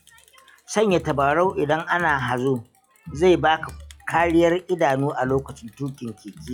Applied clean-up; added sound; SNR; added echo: classical method log-MMSE.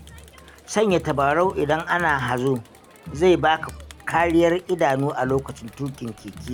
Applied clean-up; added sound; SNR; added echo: none; Crowd; 18 dB; none.